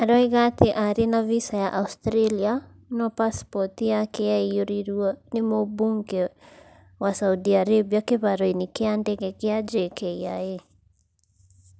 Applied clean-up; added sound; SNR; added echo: none; none; none; none.